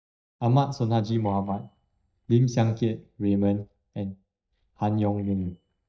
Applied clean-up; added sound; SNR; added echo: neural mask model DeepFilterNet 3.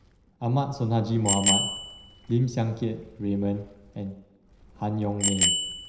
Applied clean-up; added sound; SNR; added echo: none; Bicycle bell; 2 dB; reverberation time 0.9 s.